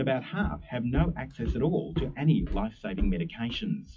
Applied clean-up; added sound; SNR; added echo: classical method WPE with log-MMSE.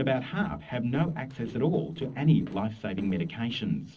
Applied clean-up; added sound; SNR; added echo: neural separator model SepFormer DNS4.